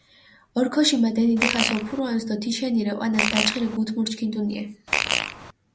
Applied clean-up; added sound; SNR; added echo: none; Fart; 1 dB; none.